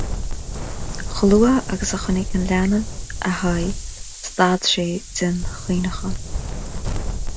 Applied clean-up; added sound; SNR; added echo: none; Wind; 4 dB; none.